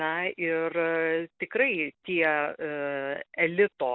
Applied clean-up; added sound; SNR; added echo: none; none; none; none.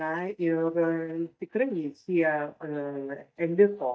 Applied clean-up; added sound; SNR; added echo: neural mask model DeepFilterNet 3.